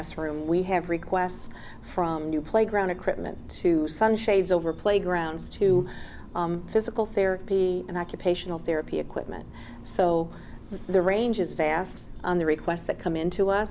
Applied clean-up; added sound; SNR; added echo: none; none; none; none.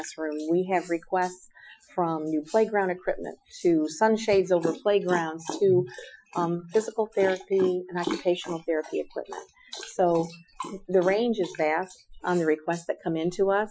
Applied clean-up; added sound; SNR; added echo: classical method Wiener filter.